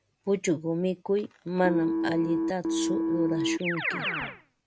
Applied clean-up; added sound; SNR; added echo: none; Keyboard (musical); 0 dB; none.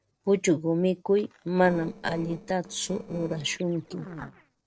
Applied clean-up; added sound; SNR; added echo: neural separator model SepFormer DNS4.